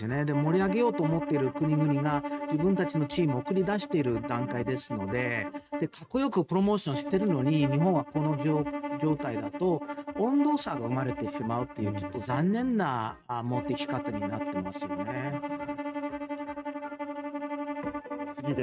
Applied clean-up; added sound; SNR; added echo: neural mask model RNNoise.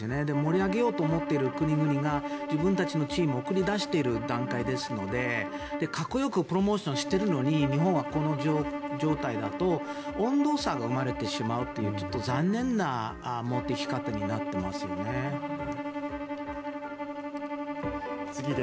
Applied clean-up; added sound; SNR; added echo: none; Bowed string instrument; 5 dB; none.